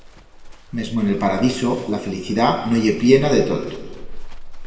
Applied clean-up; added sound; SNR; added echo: none; Livestock, farm animals, working animals; 12 dB; reverberation time 1.2 s.